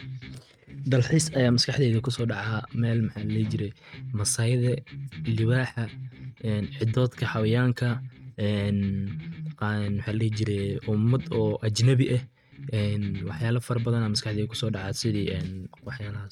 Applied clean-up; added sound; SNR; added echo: neural mask model RNNoise.